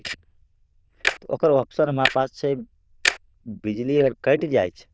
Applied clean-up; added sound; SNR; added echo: neural diffusion model UNIVERSE++.